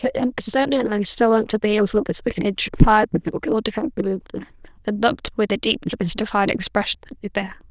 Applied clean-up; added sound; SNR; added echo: neural diffusion model UNIVERSE++.